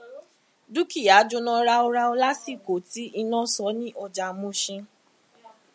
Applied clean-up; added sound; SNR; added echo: none; none; none; none.